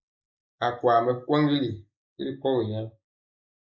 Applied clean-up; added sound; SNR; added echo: neural mask model Resemble Enhance denoiser.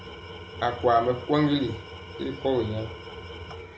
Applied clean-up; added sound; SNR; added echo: none; Tools; 12 dB; none.